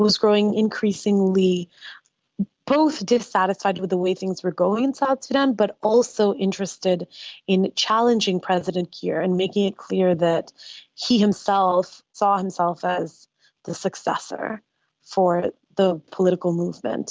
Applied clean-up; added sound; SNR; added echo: none; none; none; none.